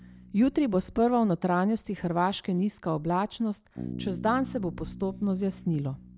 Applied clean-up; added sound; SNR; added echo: none; Bass guitar; 16 dB; none.